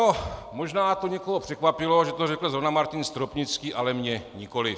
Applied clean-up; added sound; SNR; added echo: none; none; none; none.